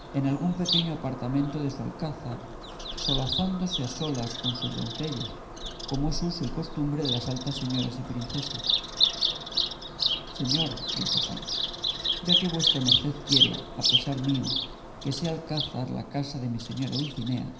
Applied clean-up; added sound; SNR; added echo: none; Bird vocalization, bird call, bird song; -1 dB; reverberation time 0.9 s.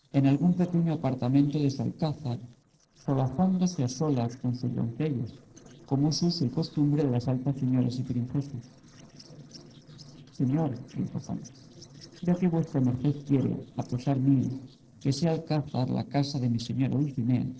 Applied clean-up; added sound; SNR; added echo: neural separator model SepFormer DNS4.